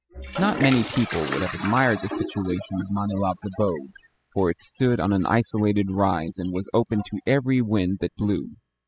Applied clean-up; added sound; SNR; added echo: classical method spectral subtraction.